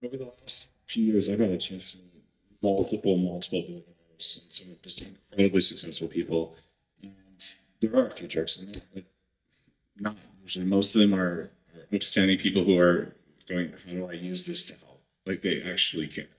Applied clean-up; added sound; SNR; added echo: neural mask model DeepFilterNet 3.